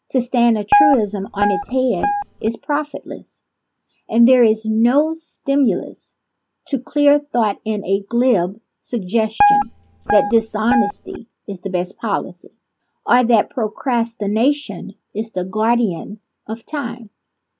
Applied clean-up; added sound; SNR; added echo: none; Guitar; 0 dB; none.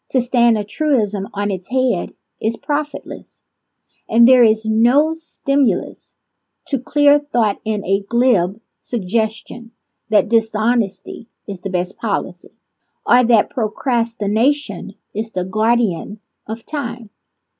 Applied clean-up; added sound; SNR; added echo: none; none; none; none.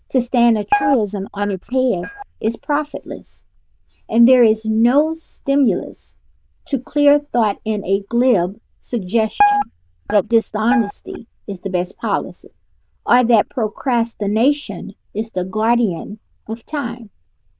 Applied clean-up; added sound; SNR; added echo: neural diffusion model UNIVERSE++.